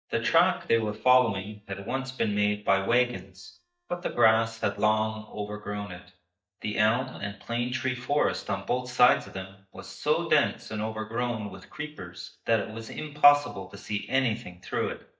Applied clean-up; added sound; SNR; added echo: neural mask model DeepFilterNet 3.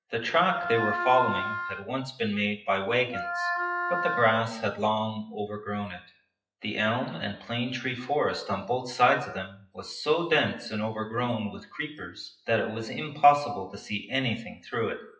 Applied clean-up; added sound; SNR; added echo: classical method WPE with log-MMSE.